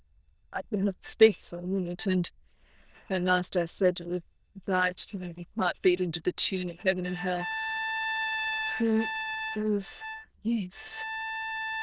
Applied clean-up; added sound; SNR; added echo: neural diffusion model UNIVERSE++.